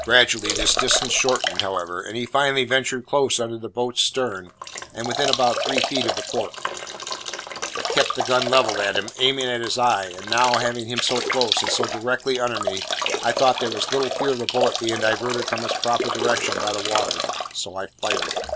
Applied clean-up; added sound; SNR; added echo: none; Drip / Trickle, dribble / Bathtub (filling or washing); 4 dB; none.